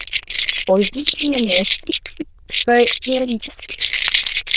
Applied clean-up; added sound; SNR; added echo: neural diffusion model UNIVERSE++.